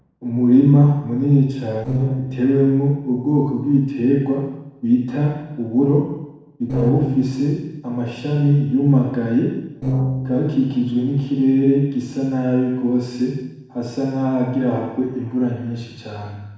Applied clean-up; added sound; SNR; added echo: neural separator model SepFormer DNS4.